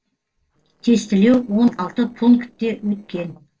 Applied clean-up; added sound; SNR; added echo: neural separator model SepFormer DNS4.